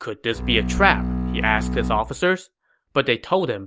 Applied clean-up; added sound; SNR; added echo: none; Bowed string instrument; 2 dB; none.